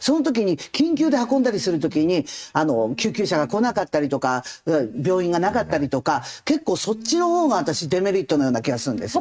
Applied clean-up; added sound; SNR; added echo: neural mask model RNNoise.